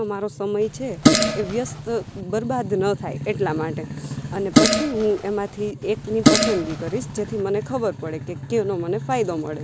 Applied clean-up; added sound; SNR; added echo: none; Fart; -2 dB; none.